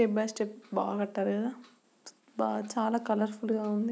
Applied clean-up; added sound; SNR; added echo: none; none; none; none.